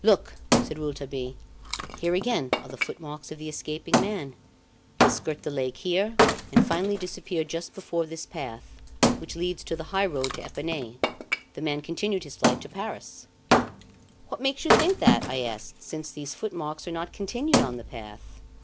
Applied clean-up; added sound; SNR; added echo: none; Wood; -1 dB; none.